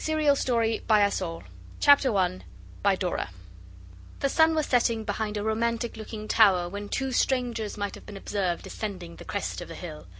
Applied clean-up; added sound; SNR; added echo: none; none; none; none.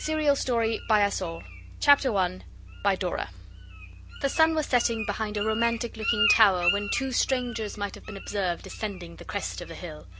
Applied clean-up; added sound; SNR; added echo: none; Bird; 9 dB; none.